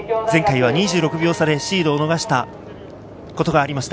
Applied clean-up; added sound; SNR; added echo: none; Wind instrument, woodwind instrument; 18 dB; none.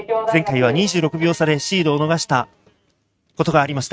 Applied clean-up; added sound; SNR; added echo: neural mask model RNNoise.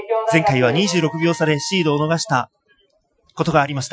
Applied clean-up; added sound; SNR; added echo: classical method Wiener filter.